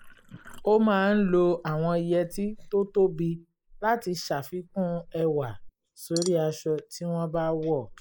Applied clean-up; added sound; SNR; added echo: neural mask model Resemble Enhance denoiser.